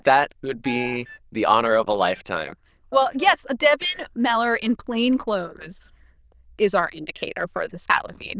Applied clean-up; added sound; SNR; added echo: neural diffusion model UNIVERSE++.